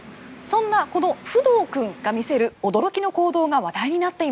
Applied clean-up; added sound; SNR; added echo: none; none; none; none.